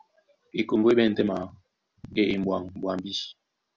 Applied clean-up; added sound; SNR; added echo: none; none; none; none.